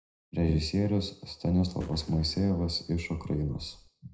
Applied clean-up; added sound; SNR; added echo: neural separator model SepFormer DNS4.